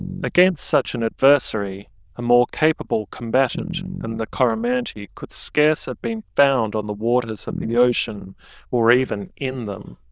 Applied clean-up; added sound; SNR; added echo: neural diffusion model UNIVERSE++.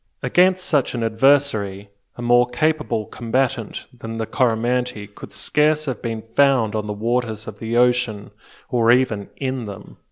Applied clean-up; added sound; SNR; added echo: none; none; none; none.